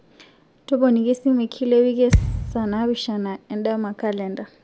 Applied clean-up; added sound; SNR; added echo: none; Thump, thud; 1 dB; none.